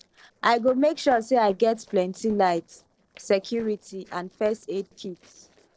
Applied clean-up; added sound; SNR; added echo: neural separator model SepFormer DNS4.